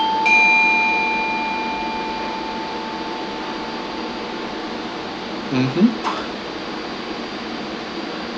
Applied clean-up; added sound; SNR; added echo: none; Bell / Doorbell; -1 dB; none.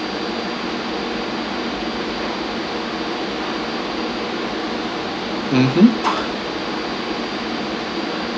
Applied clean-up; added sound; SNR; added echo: none; none; none; none.